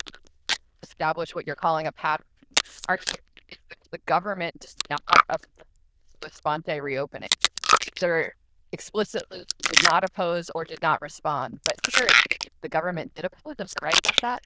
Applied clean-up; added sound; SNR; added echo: neural diffusion model UNIVERSE++.